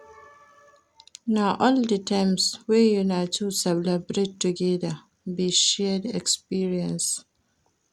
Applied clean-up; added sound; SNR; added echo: none; none; none; none.